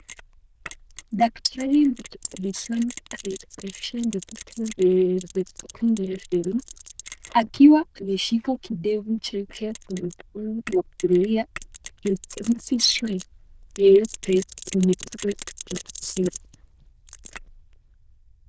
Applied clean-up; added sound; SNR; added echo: neural diffusion model UNIVERSE++.